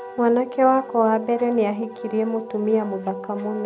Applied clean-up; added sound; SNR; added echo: none; Wind instrument, woodwind instrument; 14 dB; none.